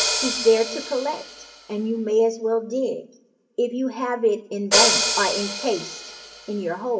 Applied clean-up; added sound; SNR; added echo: none; Hi-hat; 3 dB; reverberation time 0.6 s.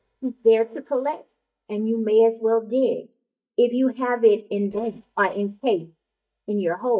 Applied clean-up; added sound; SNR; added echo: neural mask model DeepFilterNet 3.